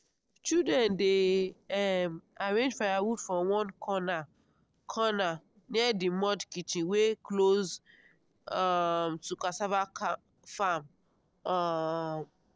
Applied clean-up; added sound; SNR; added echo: neural separator model SepFormer DNS4.